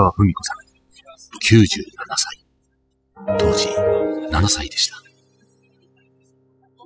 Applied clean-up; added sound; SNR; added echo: classical method spectral subtraction.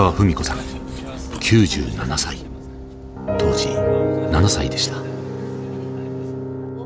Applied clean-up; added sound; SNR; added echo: none; Chewing, mastication; 18 dB; none.